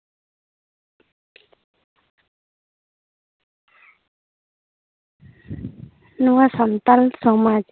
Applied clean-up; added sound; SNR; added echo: none; none; none; none.